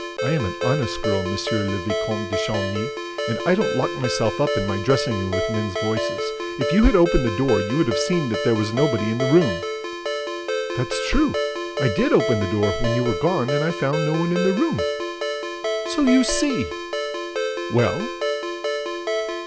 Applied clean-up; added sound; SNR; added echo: none; Ringtone; 3 dB; none.